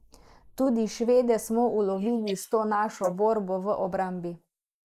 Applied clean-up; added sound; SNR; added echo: neural mask model Resemble Enhance denoiser.